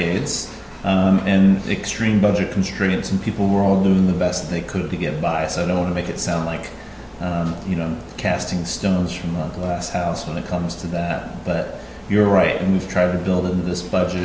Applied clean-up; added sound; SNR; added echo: none; none; none; none.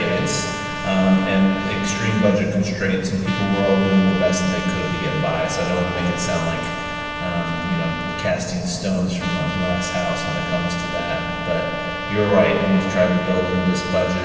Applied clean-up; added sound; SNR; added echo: none; Trumpet; 8 dB; reverberation time 2.8 s.